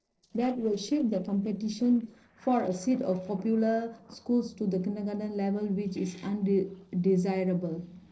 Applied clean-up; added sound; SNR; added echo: neural separator model SepFormer DNS4.